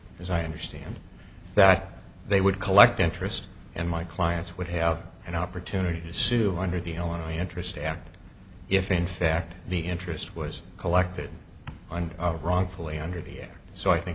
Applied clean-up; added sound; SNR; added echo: none; none; none; none.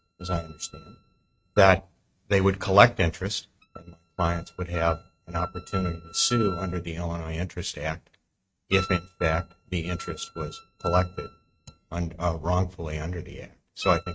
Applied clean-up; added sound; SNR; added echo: neural mask model RNNoise.